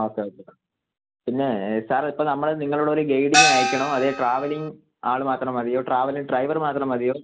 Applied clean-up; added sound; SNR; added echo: none; Gong; -3 dB; none.